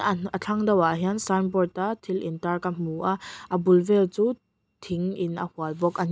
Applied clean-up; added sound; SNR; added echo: none; none; none; none.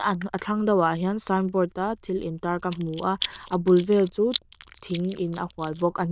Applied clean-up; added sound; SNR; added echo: neural diffusion model UNIVERSE++.